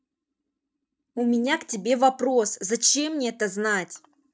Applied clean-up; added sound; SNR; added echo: neural mask model DeepFilterNet 3.